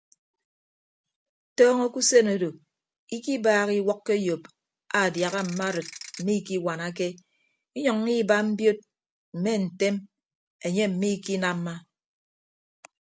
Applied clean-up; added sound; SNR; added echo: none; Ratchet, pawl / Percussion; 15 dB; none.